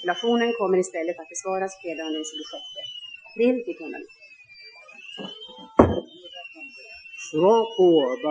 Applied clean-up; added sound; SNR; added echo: classical method Wiener filter.